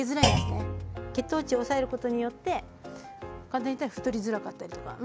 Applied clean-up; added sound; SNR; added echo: none; Thump, thud; 2 dB; none.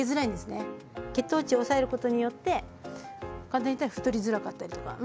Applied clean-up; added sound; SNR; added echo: none; none; none; none.